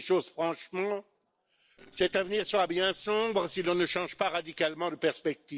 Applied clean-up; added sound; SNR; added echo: neural separator model SepFormer DNS4.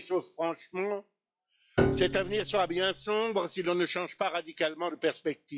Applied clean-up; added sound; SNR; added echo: classical method log-MMSE.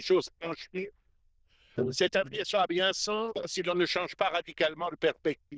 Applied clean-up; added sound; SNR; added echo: neural diffusion model UNIVERSE++.